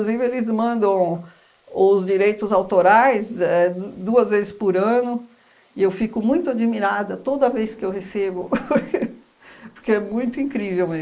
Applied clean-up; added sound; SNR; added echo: neural mask model Resemble Enhance denoiser.